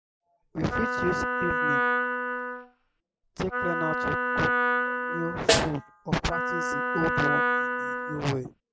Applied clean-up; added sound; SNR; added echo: none; Snare drum + Wind instrument, woodwind instrument; -5 dB; none.